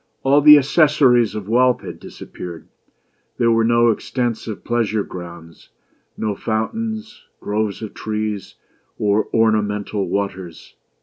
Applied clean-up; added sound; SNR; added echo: none; none; none; none.